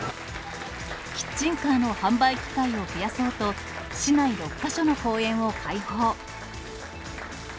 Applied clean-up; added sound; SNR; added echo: none; Applause; 11 dB; none.